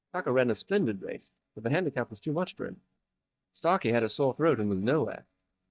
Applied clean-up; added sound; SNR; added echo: neural mask model DeepFilterNet 3.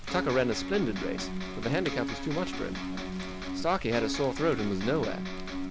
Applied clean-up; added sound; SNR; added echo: none; Electric guitar + Rain; 4 dB; none.